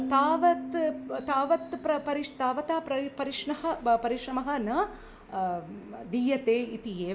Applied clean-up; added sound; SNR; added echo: none; Piano; 13 dB; none.